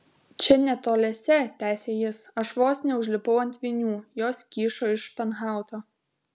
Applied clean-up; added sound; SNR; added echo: none; none; none; none.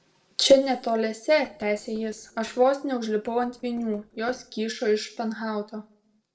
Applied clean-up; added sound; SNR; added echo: neural separator model SepFormer DNS4.